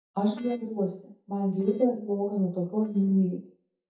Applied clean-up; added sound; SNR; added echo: neural mask model DeepFilterNet 3.